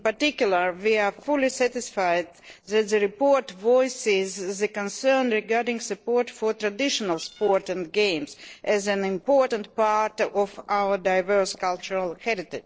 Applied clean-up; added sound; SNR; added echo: neural separator model SepFormer DNS4.